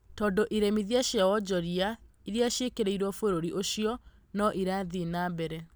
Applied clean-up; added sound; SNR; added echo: none; none; none; none.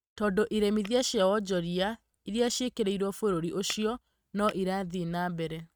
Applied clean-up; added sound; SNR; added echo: neural mask model RNNoise.